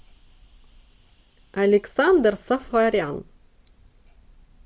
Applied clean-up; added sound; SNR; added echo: none; none; none; none.